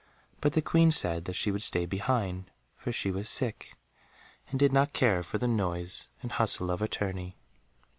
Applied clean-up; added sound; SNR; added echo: none; none; none; none.